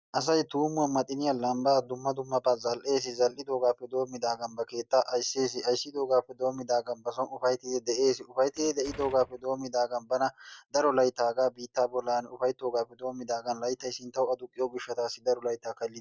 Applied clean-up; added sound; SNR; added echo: none; Door; 20 dB; none.